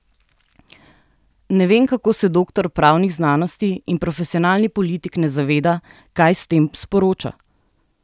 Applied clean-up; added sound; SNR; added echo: none; none; none; none.